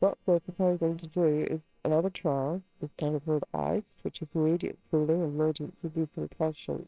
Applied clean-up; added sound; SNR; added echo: neural separator model SepFormer WHAMR!.